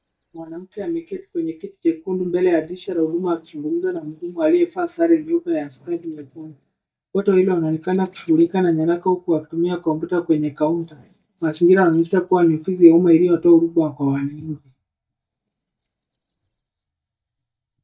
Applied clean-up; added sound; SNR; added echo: neural mask model DeepFilterNet 3.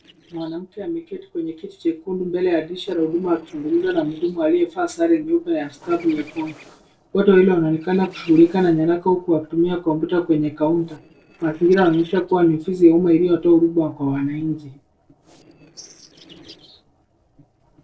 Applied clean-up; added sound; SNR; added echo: neural separator model SepFormer DNS4.